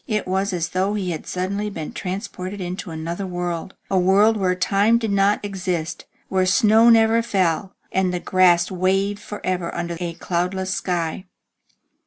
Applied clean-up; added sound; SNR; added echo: none; none; none; none.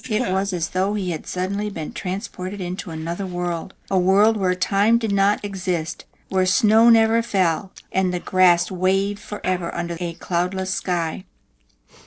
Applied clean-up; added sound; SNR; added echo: neural separator model SepFormer DNS4.